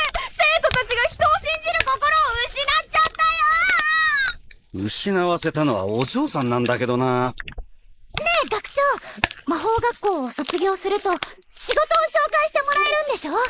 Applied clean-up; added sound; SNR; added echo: neural mask model Resemble Enhance denoiser.